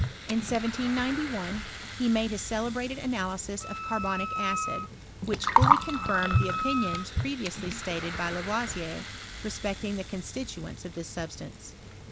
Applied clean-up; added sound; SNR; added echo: none; Wind instrument, woodwind instrument + Gurgling; -1 dB; none.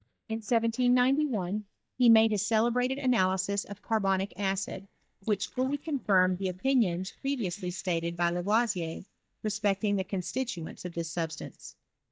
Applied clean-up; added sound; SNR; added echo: neural mask model DeepFilterNet 3.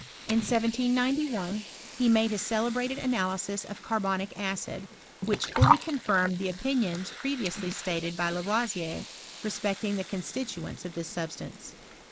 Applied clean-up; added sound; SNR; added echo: neural mask model Resemble Enhance denoiser.